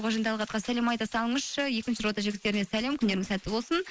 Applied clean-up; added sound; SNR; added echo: neural mask model Resemble Enhance denoiser.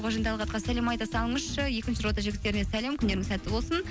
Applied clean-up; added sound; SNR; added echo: none; Mechanisms; 14 dB; none.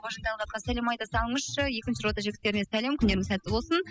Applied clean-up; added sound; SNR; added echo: classical method spectral subtraction.